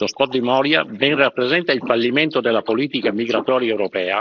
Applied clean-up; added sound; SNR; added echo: neural mask model Resemble Enhance denoiser.